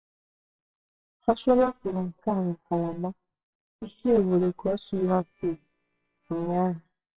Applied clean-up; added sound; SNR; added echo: neural separator model SepFormer WHAMR!.